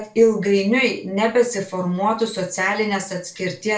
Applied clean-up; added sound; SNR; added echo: none; none; none; reverberation time 0.3 s.